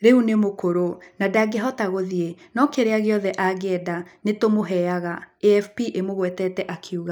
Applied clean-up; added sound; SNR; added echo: none; none; none; none.